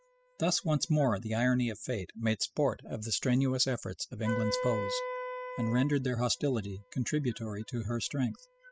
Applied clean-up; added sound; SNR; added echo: classical method spectral subtraction.